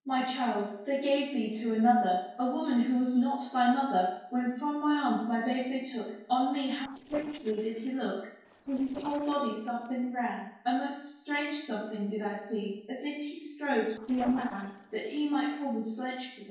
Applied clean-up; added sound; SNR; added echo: neural separator model SepFormer DNS4.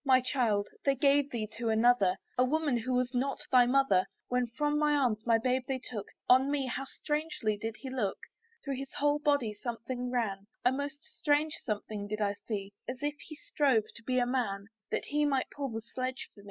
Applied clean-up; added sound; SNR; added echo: none; none; none; none.